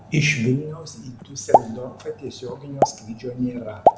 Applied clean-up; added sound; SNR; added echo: none; Explosion; -3 dB; none.